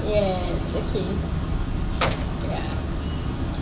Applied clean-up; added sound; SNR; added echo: none; Keys jangling; 11 dB; reverberation time 2.8 s.